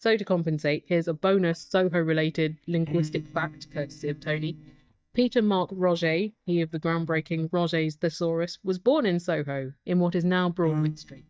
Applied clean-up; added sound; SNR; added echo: neural mask model DeepFilterNet 3.